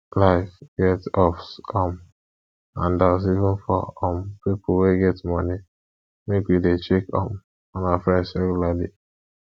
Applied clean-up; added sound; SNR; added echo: none; none; none; none.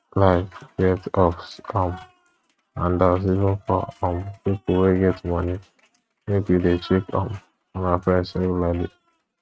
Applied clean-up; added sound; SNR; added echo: neural mask model RNNoise.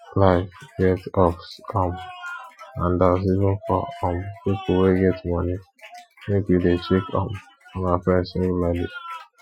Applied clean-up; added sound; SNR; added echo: classical method Wiener filter.